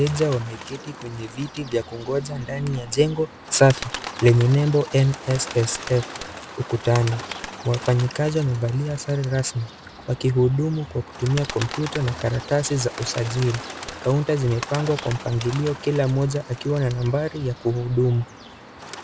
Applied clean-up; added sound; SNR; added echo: none; Bird; 14 dB; none.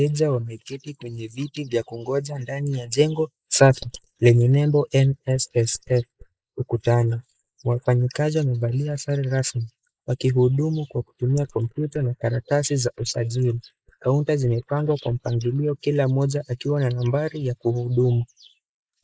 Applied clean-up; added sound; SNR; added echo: neural mask model Resemble Enhance denoiser.